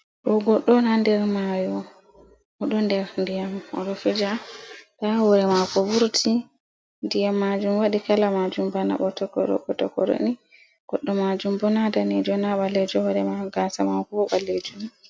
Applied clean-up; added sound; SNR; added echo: none; none; none; none.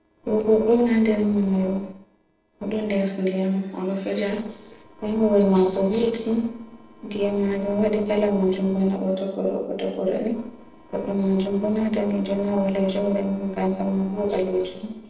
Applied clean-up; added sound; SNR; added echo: neural separator model SepFormer DNS4.